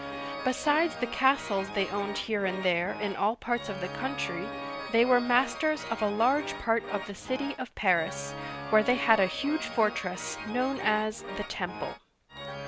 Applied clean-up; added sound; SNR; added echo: none; Organ; 10 dB; none.